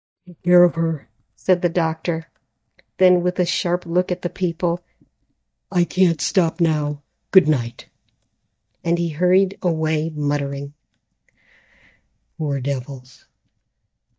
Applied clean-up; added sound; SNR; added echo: neural mask model DeepFilterNet 3.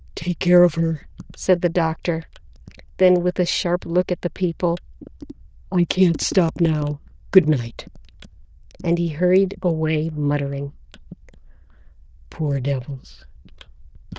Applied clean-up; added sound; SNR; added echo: neural diffusion model UNIVERSE++.